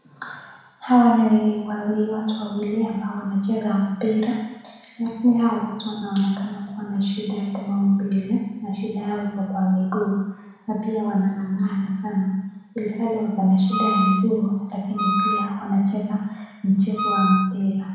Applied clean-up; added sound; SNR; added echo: none; Wind instrument, woodwind instrument; 3 dB; reverberation time 1.1 s.